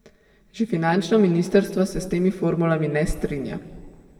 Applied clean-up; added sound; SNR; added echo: none; none; none; reverberation time 1.4 s.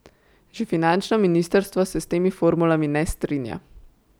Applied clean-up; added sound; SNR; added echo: none; none; none; none.